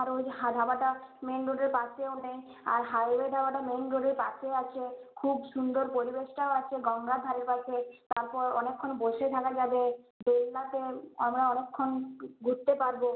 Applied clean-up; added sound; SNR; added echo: none; none; none; none.